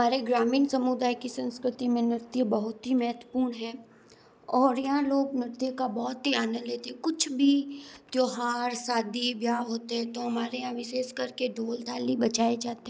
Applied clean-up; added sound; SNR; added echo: none; none; none; none.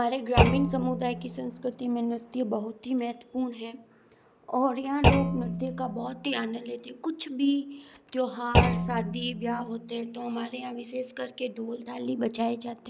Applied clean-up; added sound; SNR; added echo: none; Thump, thud; -1 dB; none.